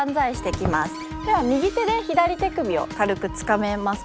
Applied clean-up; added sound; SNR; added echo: none; Squeak + Bowed string instrument; 11 dB; none.